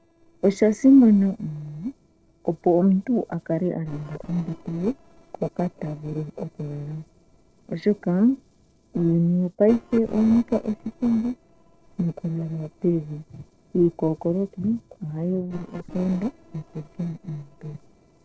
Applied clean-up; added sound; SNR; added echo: neural separator model SepFormer DNS4.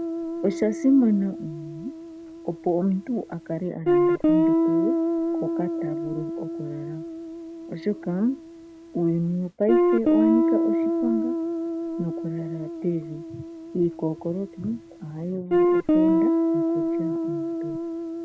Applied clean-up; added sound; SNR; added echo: none; Guitar; -3 dB; none.